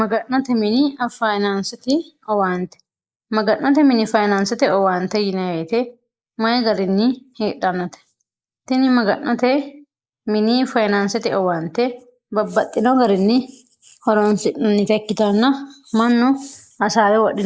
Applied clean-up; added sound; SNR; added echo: neural mask model Resemble Enhance denoiser.